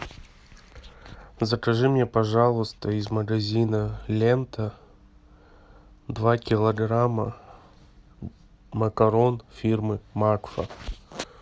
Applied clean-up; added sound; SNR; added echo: none; none; none; none.